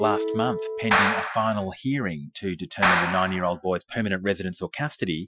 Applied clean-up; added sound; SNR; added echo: classical method Wiener filter.